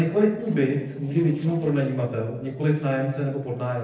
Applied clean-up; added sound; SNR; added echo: neural separator model SepFormer DNS4.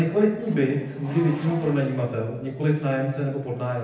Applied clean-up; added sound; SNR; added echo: none; Race car, auto racing / Accelerating, revving, vroom; 19 dB; reverberation time 0.9 s.